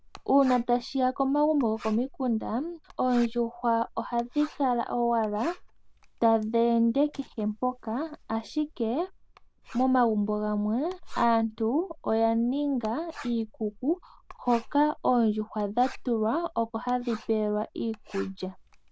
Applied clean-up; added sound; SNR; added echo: none; Writing; 19 dB; none.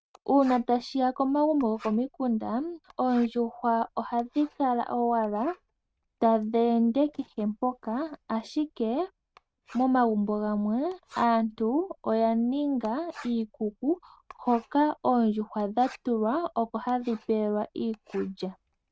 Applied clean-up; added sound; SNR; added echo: neural mask model RNNoise.